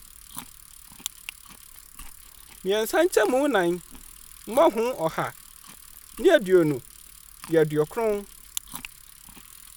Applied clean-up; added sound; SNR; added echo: none; Bicycle + Chewing, mastication; 19 dB; none.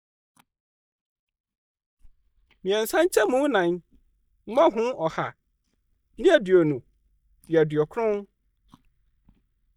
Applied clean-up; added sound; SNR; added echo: neural mask model DeepFilterNet 3.